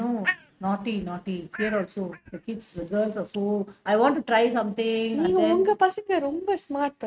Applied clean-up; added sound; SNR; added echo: neural mask model RNNoise.